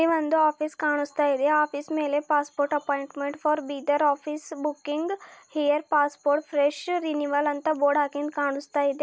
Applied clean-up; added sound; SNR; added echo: none; none; none; none.